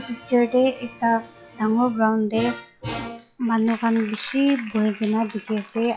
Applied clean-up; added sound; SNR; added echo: classical method log-MMSE.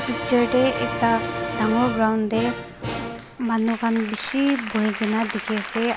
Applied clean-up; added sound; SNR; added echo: none; Applause; 7 dB; none.